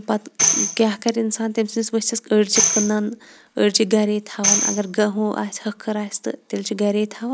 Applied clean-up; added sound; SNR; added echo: none; Tambourine; 3 dB; none.